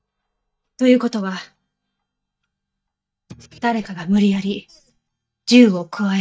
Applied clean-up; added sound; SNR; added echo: neural mask model DeepFilterNet 3.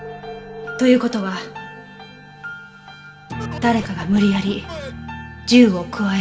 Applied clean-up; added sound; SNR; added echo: none; Scratching (performance technique); 15 dB; reverberation time 1.8 s.